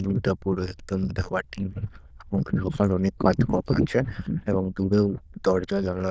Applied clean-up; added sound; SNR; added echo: neural diffusion model UNIVERSE++.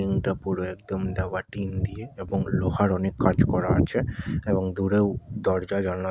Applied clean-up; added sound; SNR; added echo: none; none; none; none.